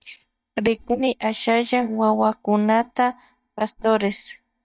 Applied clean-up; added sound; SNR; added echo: neural mask model DeepFilterNet 3.